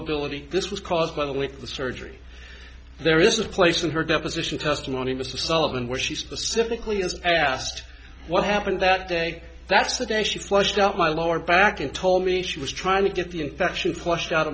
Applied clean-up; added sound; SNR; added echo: none; none; none; none.